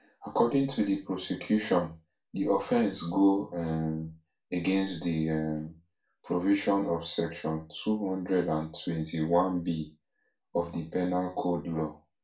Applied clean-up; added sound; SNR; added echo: none; none; none; reverberation time 0.3 s.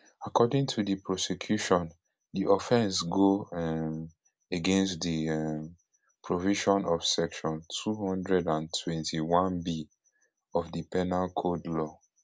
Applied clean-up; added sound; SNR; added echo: none; none; none; none.